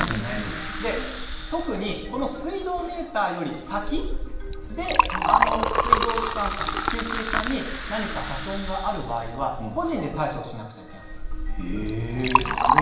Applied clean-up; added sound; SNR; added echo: none; Liquid; -3 dB; reverberation time 0.8 s.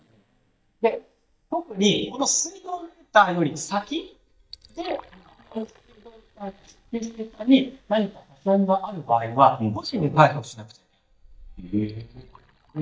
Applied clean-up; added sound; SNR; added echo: neural mask model DeepFilterNet 3.